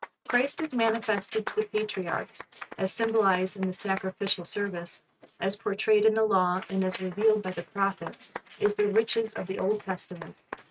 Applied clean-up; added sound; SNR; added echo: neural mask model RNNoise.